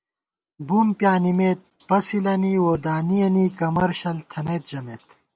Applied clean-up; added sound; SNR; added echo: none; none; none; none.